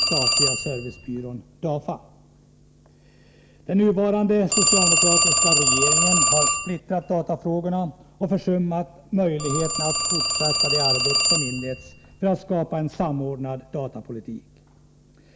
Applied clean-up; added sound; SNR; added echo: none; Telephone; -2 dB; none.